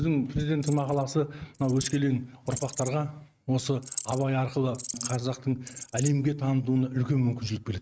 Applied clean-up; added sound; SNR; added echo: neural mask model RNNoise.